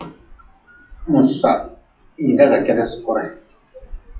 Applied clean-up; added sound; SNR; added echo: classical method WPE with log-MMSE.